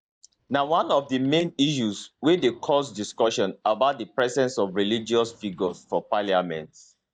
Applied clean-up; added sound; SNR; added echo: neural mask model DeepFilterNet 3.